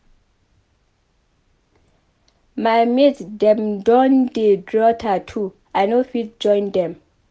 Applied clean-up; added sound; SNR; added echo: none; none; none; none.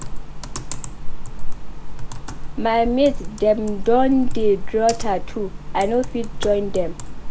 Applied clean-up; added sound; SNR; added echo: none; Computer keyboard; 0 dB; none.